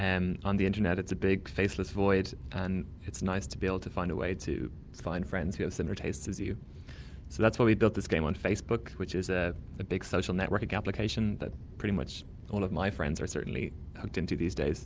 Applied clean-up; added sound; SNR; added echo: none; none; none; none.